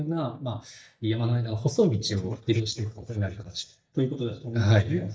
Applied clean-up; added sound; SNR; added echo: neural mask model DeepFilterNet 3.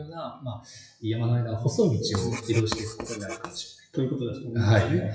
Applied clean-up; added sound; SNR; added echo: classical method WPE with log-MMSE.